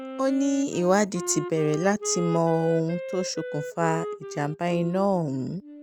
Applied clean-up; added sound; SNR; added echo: none; Wind instrument, woodwind instrument; 10 dB; none.